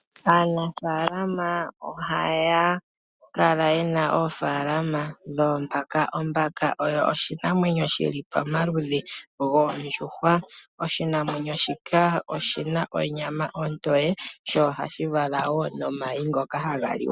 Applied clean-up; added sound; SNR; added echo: none; none; none; none.